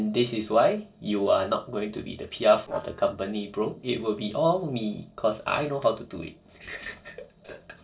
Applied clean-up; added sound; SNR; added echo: neural separator model SepFormer DNS4.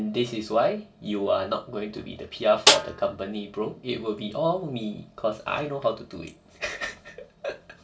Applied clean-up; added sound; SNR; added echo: none; Snare drum; -4 dB; reverberation time 0.2 s.